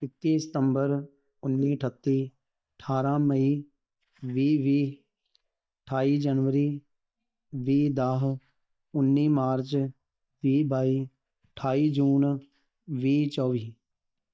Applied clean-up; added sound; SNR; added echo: neural mask model DeepFilterNet 3.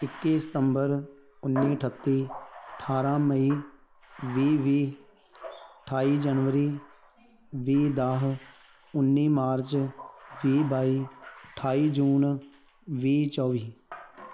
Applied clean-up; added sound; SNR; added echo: none; Bathtub (filling or washing); 18 dB; none.